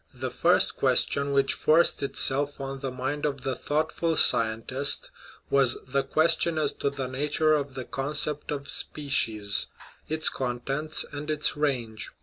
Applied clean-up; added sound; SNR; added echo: none; none; none; none.